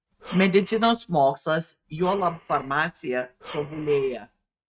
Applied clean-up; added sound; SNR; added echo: neural mask model RNNoise.